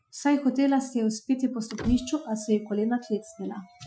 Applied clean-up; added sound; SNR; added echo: classical method Wiener filter.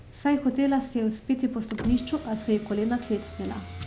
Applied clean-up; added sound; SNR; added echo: none; Motor vehicle (road); 12 dB; none.